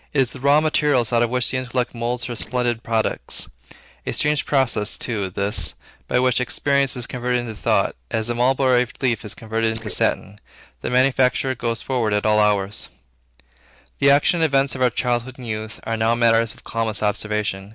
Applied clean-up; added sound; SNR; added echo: neural separator model SepFormer DNS4.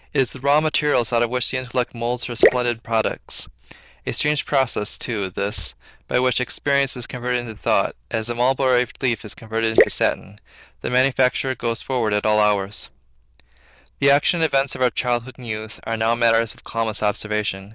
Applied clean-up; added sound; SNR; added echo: neural diffusion model UNIVERSE++.